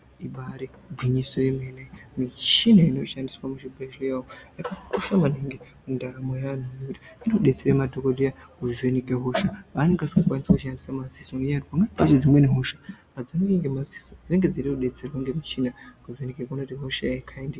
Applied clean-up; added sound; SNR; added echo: none; none; none; none.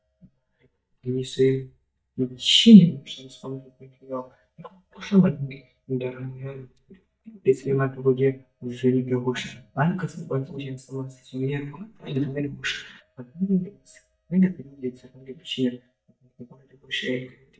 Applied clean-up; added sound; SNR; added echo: neural mask model DeepFilterNet 3.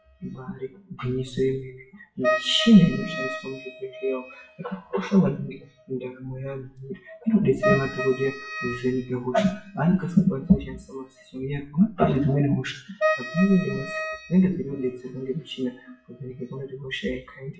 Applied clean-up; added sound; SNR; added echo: classical method WPE with log-MMSE.